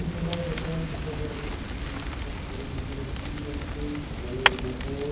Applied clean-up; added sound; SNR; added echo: none; Fire; -4 dB; reverberation time 0.9 s.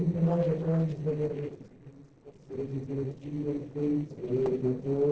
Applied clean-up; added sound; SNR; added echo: neural separator model SepFormer DNS4.